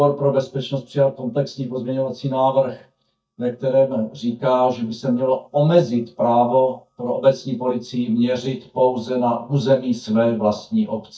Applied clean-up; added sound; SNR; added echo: neural mask model DeepFilterNet 3.